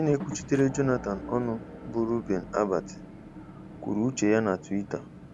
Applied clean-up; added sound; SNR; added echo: none; Motor vehicle (road) / Engine; 13 dB; none.